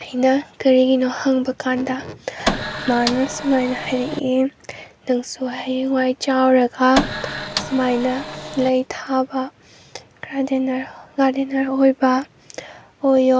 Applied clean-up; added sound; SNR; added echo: none; Printer; 6 dB; none.